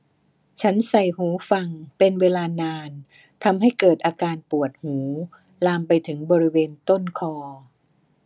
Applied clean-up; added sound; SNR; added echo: none; none; none; none.